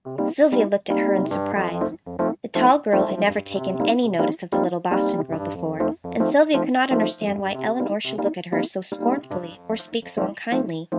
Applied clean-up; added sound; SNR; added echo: neural mask model RNNoise.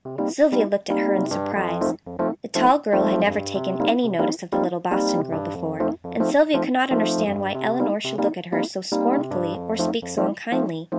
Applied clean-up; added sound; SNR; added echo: none; Piano; 1 dB; none.